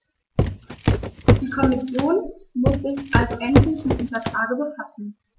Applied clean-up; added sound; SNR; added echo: none; Walk, footsteps; -3 dB; none.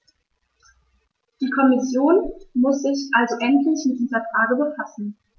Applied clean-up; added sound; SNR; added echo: none; none; none; none.